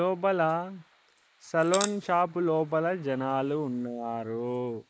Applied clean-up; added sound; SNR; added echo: neural mask model Resemble Enhance denoiser.